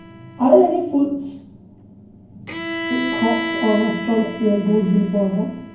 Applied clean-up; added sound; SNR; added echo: none; Bowed string instrument; 10 dB; reverberation time 0.9 s.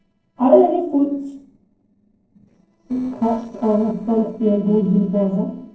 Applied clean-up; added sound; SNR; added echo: neural separator model SepFormer DNS4.